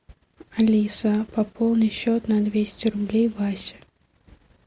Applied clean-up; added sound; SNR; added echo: none; none; none; none.